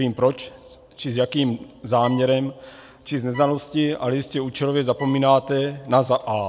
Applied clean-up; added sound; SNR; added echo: none; Bowed string instrument; 19 dB; none.